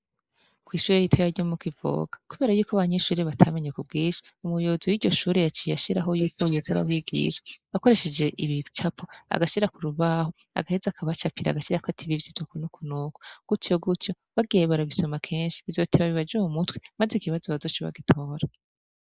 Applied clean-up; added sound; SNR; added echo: neural mask model Resemble Enhance denoiser.